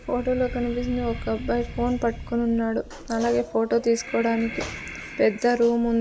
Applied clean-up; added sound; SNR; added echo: none; Breathing; 13 dB; none.